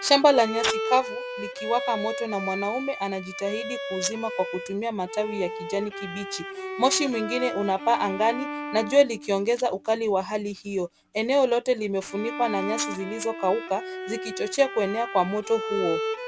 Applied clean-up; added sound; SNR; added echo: none; Bowed string instrument; 8 dB; none.